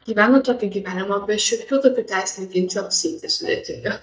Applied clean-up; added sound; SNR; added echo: neural mask model DeepFilterNet 3.